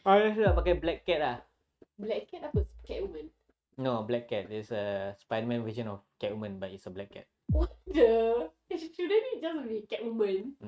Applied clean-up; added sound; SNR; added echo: neural mask model RNNoise.